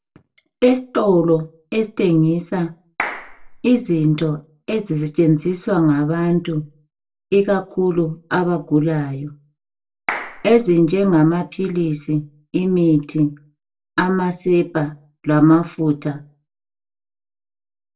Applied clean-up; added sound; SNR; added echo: none; Clapping; 12 dB; reverberation time 0.2 s.